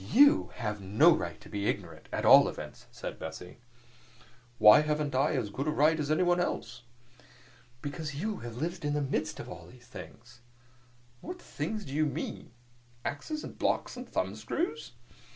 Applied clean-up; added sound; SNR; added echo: none; none; none; none.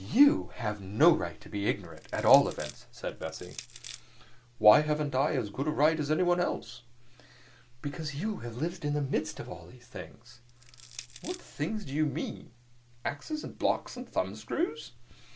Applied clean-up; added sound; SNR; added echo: none; Crushing; 17 dB; none.